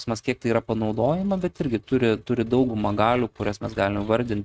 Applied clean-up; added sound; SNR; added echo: neural mask model RNNoise.